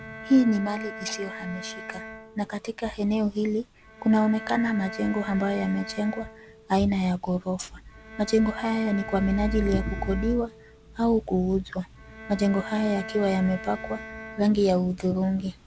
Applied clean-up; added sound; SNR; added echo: none; Bowed string instrument; 15 dB; none.